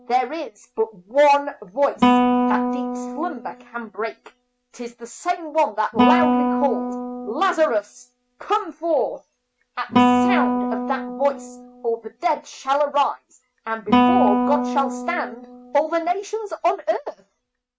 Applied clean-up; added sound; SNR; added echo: neural mask model RNNoise.